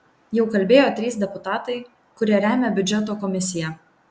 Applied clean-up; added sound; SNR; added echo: none; none; none; none.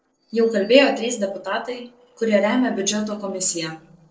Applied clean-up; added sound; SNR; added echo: neural separator model SepFormer DNS4.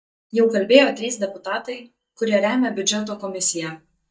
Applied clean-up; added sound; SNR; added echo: neural mask model DeepFilterNet 3.